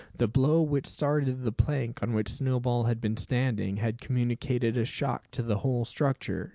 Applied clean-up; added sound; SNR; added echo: none; none; none; none.